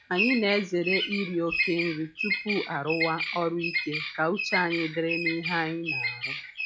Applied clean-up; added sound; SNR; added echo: classical method log-MMSE.